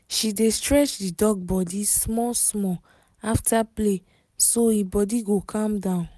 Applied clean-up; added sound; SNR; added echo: none; none; none; none.